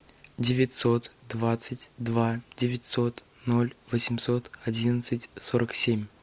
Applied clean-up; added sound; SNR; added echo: none; none; none; none.